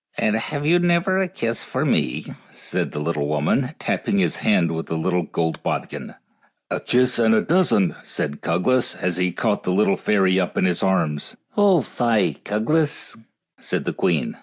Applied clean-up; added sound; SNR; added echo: none; none; none; none.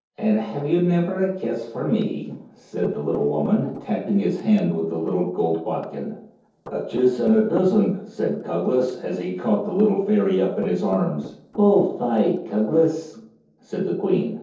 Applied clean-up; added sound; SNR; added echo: neural separator model SepFormer DNS4.